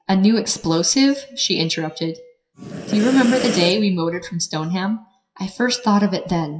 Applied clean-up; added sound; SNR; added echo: classical method WPE with log-MMSE.